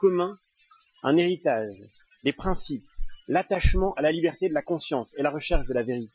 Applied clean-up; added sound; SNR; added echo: classical method Wiener filter.